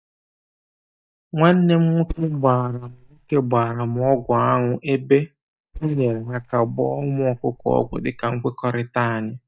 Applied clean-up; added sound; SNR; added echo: neural mask model DeepFilterNet 3.